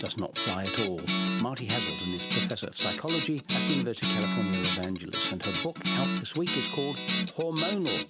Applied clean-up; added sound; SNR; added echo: none; Guitar; -2 dB; none.